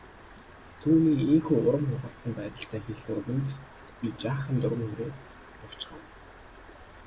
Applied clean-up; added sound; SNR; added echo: none; Stream; 20 dB; none.